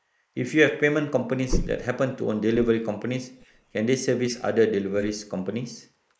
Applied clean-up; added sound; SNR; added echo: neural mask model Resemble Enhance denoiser.